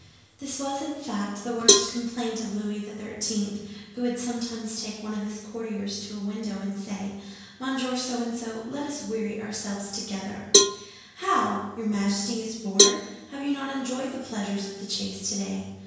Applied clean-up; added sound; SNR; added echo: none; Cowbell; -4 dB; reverberation time 1.0 s.